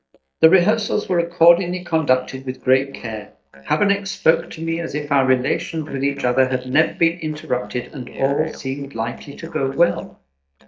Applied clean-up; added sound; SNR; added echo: neural mask model DeepFilterNet 3.